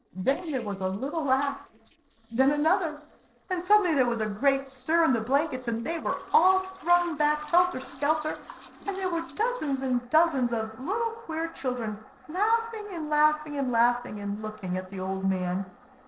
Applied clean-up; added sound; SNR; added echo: neural separator model SepFormer DNS4.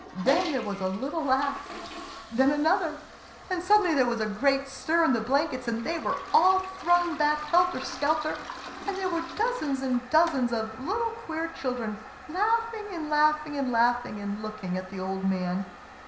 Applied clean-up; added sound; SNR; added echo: none; Toilet flush; 15 dB; reverberation time 0.5 s.